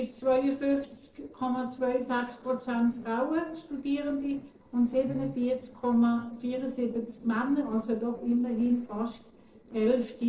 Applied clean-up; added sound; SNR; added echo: neural separator model SepFormer DNS4.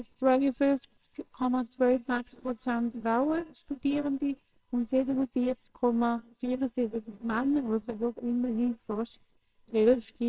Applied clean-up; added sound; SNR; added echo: neural separator model SepFormer WHAMR!.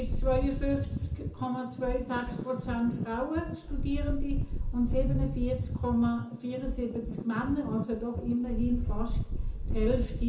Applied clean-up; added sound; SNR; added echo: none; Wind; 0 dB; reverberation time 0.6 s.